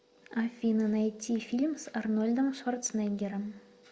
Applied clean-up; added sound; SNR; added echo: none; none; none; none.